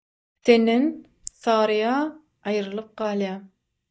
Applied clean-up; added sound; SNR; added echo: neural mask model DeepFilterNet 3.